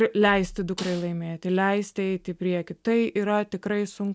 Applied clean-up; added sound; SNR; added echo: none; Snare drum; 17 dB; none.